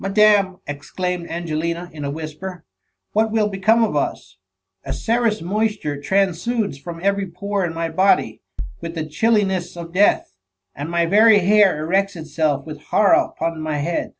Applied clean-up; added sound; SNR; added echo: none; Bass drum; 8 dB; none.